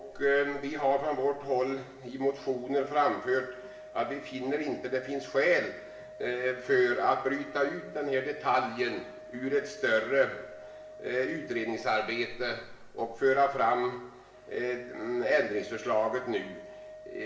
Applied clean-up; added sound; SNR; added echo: none; Organ; 17 dB; reverberation time 0.7 s.